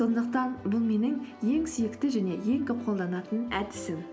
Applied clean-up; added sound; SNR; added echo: none; none; none; none.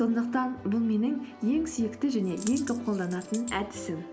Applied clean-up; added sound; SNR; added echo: none; Coin (dropping); 15 dB; none.